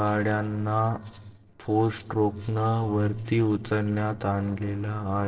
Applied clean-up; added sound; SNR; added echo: neural separator model SepFormer DNS4.